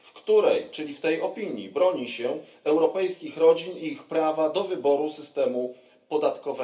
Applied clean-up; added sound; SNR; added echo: none; none; none; reverberation time 0.3 s.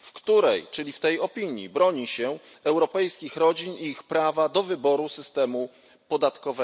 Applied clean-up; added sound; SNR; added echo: none; none; none; none.